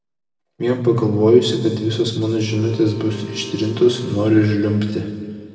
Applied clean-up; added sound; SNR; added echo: none; Bowed string instrument; 17 dB; reverberation time 2.0 s.